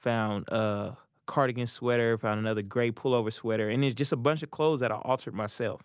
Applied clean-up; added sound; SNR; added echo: none; none; none; none.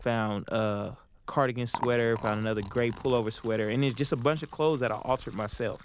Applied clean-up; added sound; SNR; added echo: none; Liquid; 16 dB; none.